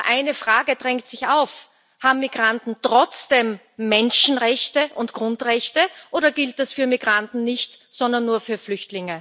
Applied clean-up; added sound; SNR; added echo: none; none; none; none.